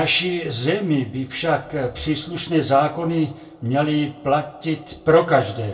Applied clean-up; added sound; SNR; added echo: none; none; none; reverberation time 0.3 s.